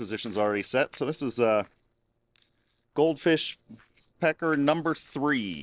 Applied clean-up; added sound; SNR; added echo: neural separator model SepFormer DNS4.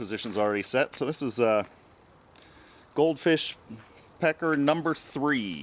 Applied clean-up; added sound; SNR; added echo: none; none; none; none.